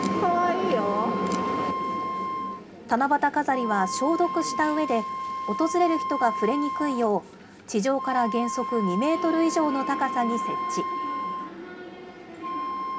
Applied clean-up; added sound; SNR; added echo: none; Wind instrument, woodwind instrument; 5 dB; reverberation time 0.3 s.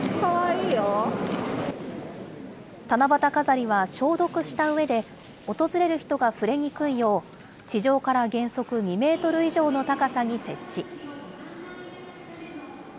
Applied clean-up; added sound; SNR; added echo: none; none; none; none.